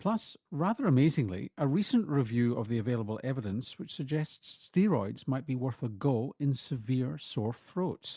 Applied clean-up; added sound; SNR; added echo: none; none; none; none.